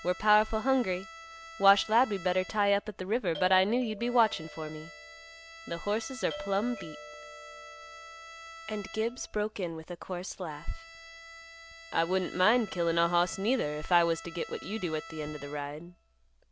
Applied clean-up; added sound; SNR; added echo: none; Doorbell + Bowed string instrument; 16 dB; none.